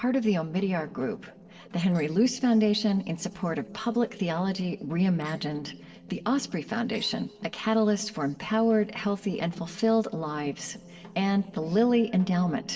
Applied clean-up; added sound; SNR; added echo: neural separator model SepFormer DNS4.